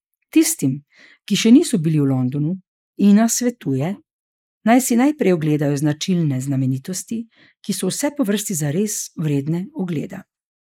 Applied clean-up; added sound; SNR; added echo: neural mask model Resemble Enhance denoiser.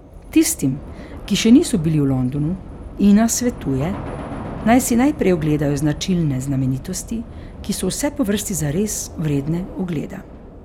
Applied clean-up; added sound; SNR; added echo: none; Subway, metro, underground / Train; 13 dB; none.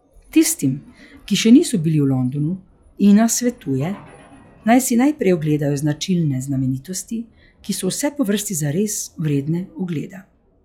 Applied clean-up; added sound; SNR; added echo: classical method log-MMSE.